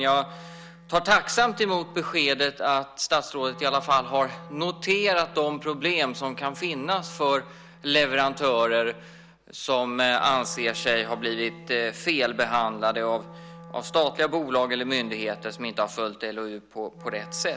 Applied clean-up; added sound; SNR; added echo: none; Wind instrument, woodwind instrument; 19 dB; none.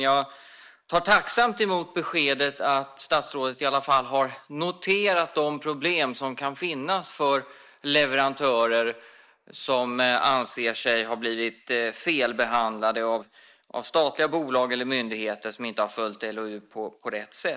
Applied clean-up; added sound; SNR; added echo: neural mask model Resemble Enhance denoiser.